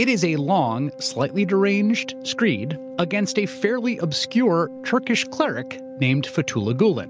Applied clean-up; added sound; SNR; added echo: none; Organ; 14 dB; none.